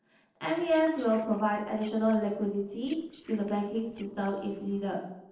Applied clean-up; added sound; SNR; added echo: neural separator model SepFormer DNS4.